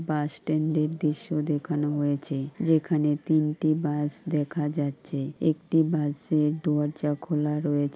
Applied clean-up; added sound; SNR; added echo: none; none; none; none.